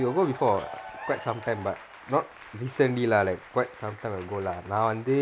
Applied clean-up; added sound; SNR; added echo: none; Applause / Cheering; 16 dB; none.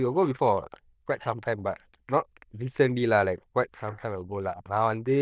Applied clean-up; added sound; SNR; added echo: neural diffusion model UNIVERSE++.